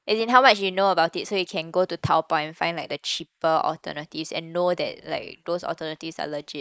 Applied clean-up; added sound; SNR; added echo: neural mask model Resemble Enhance denoiser.